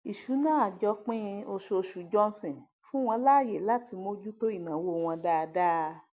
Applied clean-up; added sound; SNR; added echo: none; none; none; none.